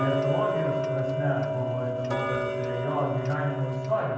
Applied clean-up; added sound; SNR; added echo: none; Tick-tock; 1 dB; reverberation time 1.1 s.